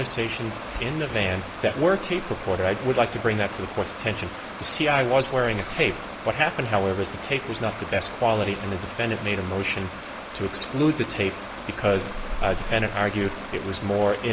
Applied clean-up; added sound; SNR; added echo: none; Stream; 11 dB; none.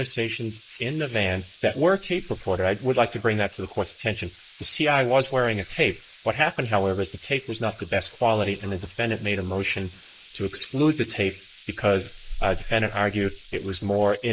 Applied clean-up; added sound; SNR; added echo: neural mask model Resemble Enhance denoiser.